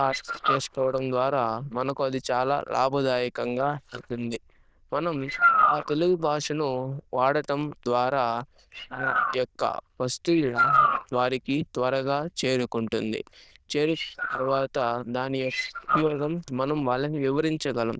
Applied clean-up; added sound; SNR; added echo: neural diffusion model UNIVERSE++.